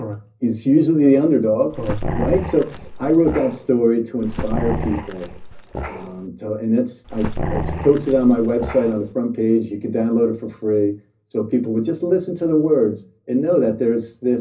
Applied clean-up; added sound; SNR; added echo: none; Growling; 7 dB; reverberation time 0.4 s.